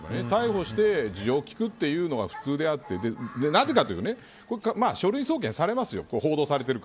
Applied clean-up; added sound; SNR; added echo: none; none; none; none.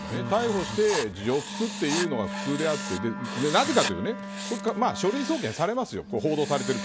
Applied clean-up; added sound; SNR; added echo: none; Wind instrument, woodwind instrument + Writing; 7 dB; none.